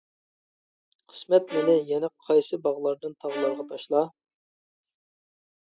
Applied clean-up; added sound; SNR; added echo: classical method spectral subtraction.